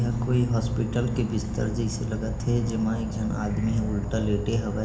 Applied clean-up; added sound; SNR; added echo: none; Insect / Frog; 5 dB; reverberation time 0.4 s.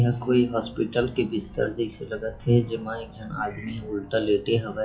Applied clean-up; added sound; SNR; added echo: classical method WPE with log-MMSE.